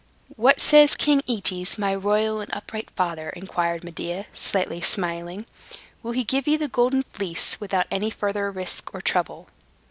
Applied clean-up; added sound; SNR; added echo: none; none; none; none.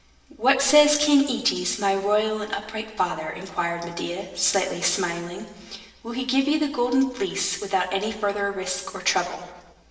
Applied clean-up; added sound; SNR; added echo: none; none; none; reverberation time 1.1 s.